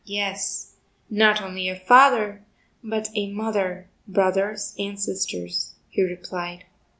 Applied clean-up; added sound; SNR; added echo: none; none; none; none.